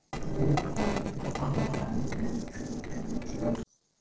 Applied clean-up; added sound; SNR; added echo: neural separator model SepFormer DNS4.